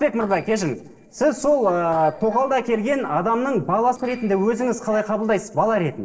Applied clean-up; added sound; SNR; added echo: neural separator model SepFormer DNS4.